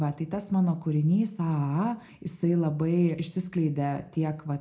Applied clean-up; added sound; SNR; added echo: none; none; none; reverberation time 0.3 s.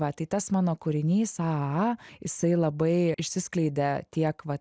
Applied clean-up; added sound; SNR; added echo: none; none; none; none.